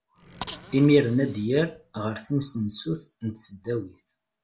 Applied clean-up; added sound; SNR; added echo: none; Bicycle; 17 dB; none.